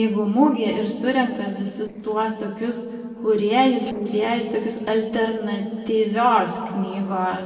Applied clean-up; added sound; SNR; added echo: neural separator model SepFormer DNS4.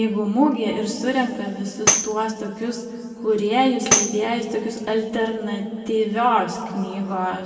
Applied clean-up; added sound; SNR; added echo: none; Tambourine; 2 dB; reverberation time 2.0 s.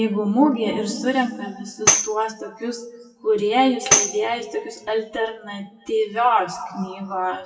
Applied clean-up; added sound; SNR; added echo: classical method WPE with log-MMSE.